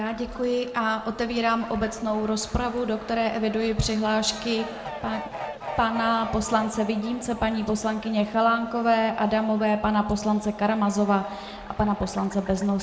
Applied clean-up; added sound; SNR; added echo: none; Fowl; 16 dB; reverberation time 0.7 s.